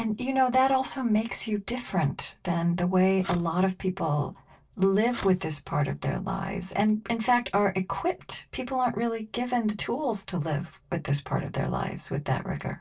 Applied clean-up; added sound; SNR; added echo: neural separator model SepFormer DNS4.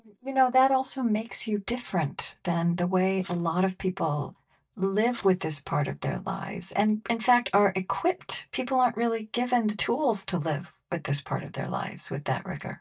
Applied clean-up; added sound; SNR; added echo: neural mask model DeepFilterNet 3.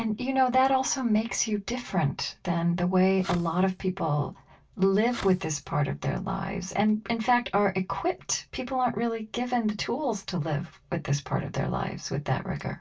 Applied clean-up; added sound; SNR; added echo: none; Fireworks; 15 dB; reverberation time 0.1 s.